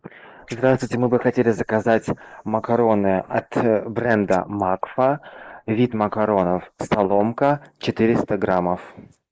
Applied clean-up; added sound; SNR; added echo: neural mask model Resemble Enhance denoiser.